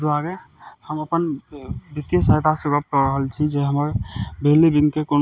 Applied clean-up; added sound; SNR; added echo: none; none; none; none.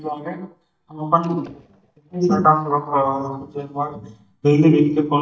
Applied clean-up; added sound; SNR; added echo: neural mask model DeepFilterNet 3.